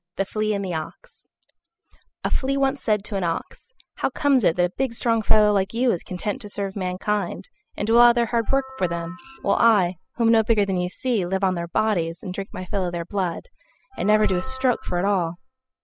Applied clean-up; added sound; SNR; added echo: classical method spectral subtraction.